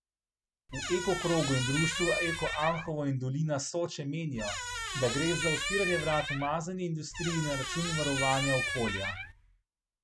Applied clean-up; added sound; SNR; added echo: none; Squeak; 3 dB; none.